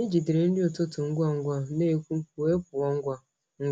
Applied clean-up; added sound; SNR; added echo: none; none; none; none.